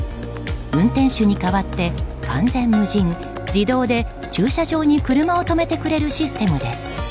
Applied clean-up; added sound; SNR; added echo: none; none; none; none.